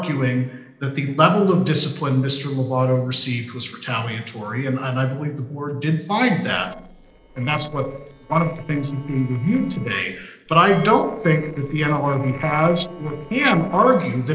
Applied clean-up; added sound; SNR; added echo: neural separator model SepFormer DNS4.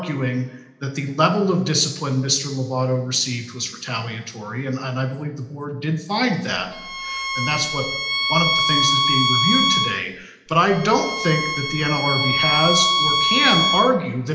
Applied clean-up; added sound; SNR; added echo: none; Bowed string instrument; -1 dB; reverberation time 0.8 s.